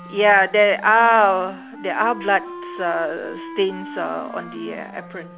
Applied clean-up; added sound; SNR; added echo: none; Wind instrument, woodwind instrument; 16 dB; none.